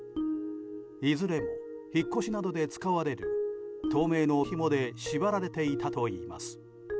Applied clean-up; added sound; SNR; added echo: none; none; none; none.